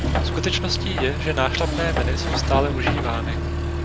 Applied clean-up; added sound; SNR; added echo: none; Accelerating, revving, vroom; -3 dB; none.